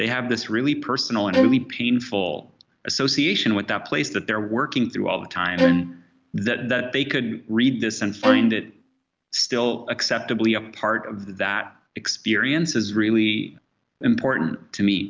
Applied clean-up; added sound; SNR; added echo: none; Bowed string instrument; 1 dB; none.